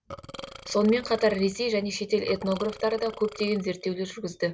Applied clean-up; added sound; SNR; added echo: none; Burping, eructation; 18 dB; none.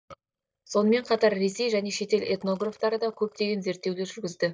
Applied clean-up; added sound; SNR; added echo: neural mask model DeepFilterNet 3.